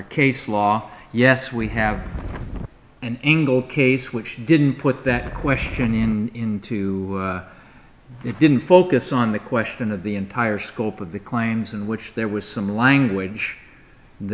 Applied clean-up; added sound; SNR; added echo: none; Wind; 9 dB; none.